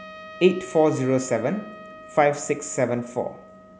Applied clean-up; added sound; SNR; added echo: none; Trumpet; 19 dB; none.